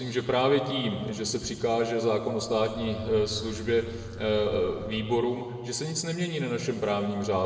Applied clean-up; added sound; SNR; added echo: none; Livestock, farm animals, working animals; 14 dB; reverberation time 2.1 s.